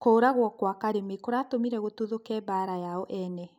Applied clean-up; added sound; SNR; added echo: none; none; none; none.